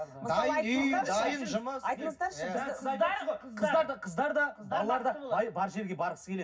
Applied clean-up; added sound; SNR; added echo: none; none; none; reverberation time 0.4 s.